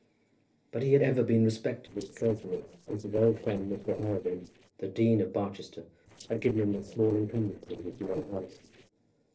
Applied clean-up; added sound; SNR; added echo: neural separator model SepFormer DNS4.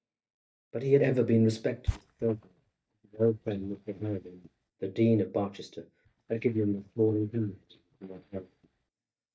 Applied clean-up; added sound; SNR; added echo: neural mask model DeepFilterNet 3.